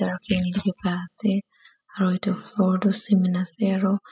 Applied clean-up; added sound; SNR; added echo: classical method spectral subtraction.